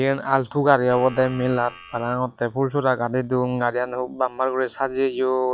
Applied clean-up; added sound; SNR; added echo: classical method log-MMSE.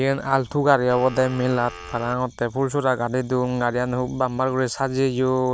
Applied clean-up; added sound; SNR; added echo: none; Telephone; 16 dB; none.